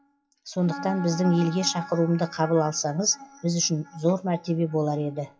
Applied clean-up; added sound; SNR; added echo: classical method WPE with log-MMSE.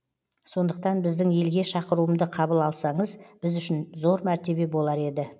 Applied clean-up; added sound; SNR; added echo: none; none; none; none.